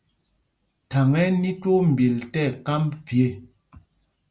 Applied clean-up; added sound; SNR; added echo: none; none; none; none.